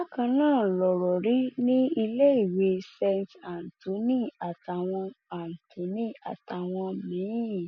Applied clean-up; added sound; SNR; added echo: none; none; none; none.